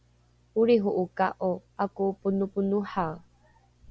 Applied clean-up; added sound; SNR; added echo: none; none; none; none.